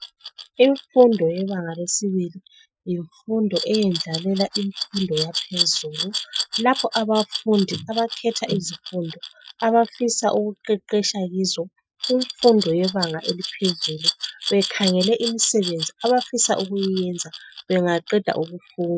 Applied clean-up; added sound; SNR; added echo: classical method Wiener filter.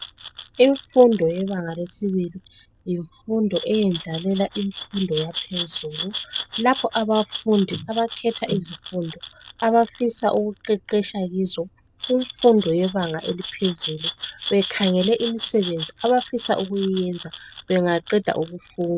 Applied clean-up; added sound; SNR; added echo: none; Glass; 9 dB; none.